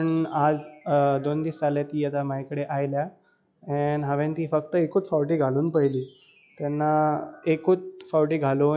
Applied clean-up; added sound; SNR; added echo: classical method log-MMSE.